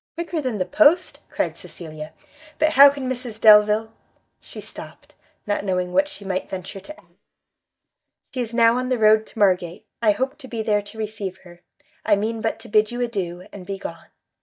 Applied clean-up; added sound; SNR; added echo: neural mask model DeepFilterNet 3.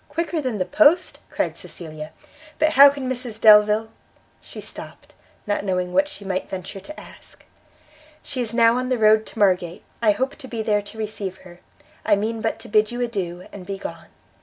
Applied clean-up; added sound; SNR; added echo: none; none; none; none.